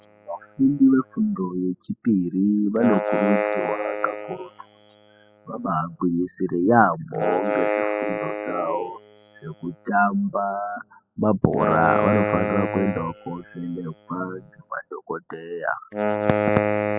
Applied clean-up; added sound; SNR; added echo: classical method spectral subtraction.